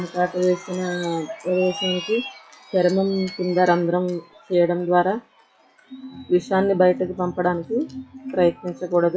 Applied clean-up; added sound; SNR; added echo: classical method WPE with log-MMSE.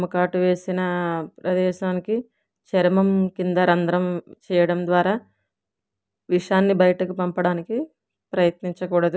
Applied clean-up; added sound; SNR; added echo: none; none; none; none.